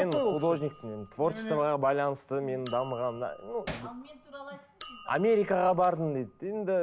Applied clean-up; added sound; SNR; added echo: none; Chink, clink + Hammer; 19 dB; none.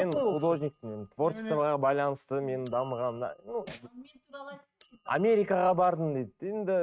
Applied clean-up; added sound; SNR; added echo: neural mask model RNNoise.